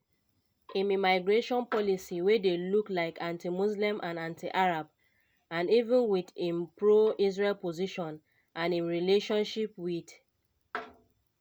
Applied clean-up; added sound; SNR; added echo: none; none; none; none.